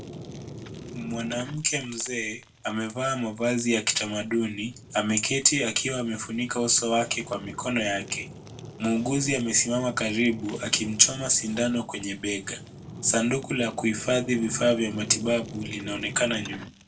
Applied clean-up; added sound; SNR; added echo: none; Fire; 15 dB; reverberation time 0.2 s.